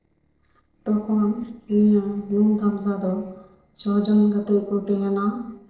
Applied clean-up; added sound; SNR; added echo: neural separator model SepFormer DNS4.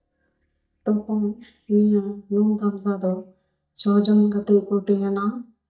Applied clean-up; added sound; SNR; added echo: neural mask model DeepFilterNet 3.